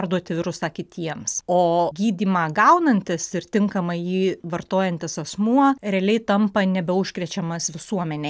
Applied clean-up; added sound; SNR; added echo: none; none; none; none.